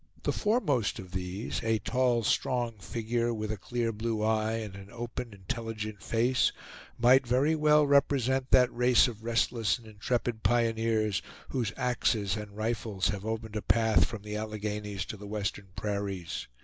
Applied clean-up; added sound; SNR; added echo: none; none; none; none.